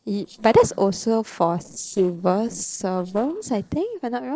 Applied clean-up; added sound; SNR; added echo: neural separator model SepFormer DNS4.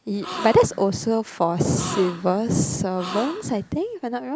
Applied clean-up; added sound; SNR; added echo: none; Gasp; 12 dB; none.